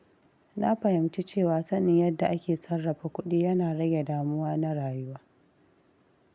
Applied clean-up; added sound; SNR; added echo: none; none; none; none.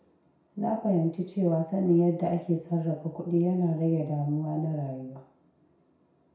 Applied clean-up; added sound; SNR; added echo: none; none; none; reverberation time 0.6 s.